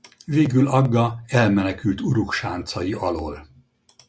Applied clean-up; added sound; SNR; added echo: none; none; none; none.